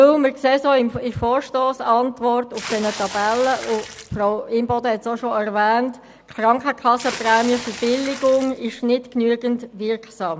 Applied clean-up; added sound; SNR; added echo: none; Water / Splash, splatter; 12 dB; none.